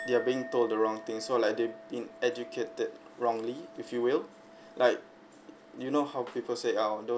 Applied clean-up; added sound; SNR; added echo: none; Chink, clink; 17 dB; none.